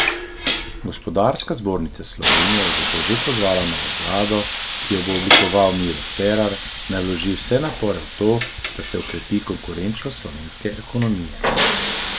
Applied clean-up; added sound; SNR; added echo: none; Hiss; 0 dB; none.